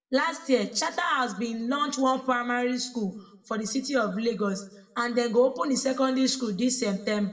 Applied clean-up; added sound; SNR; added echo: none; none; none; reverberation time 0.7 s.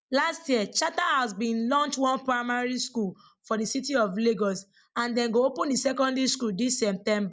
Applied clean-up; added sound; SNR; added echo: none; none; none; none.